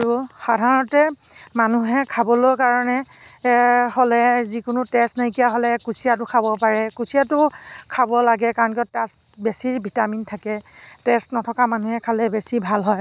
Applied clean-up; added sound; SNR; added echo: none; none; none; none.